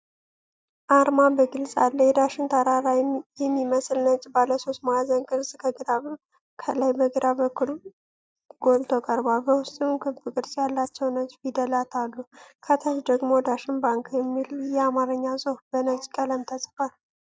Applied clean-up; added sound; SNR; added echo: neural mask model DeepFilterNet 3.